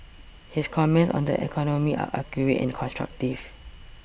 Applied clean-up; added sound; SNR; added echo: none; none; none; none.